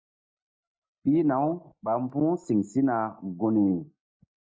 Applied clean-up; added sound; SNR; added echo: neural mask model DeepFilterNet 3.